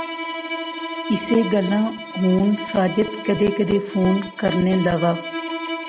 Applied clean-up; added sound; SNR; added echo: none; Bowed string instrument; 9 dB; none.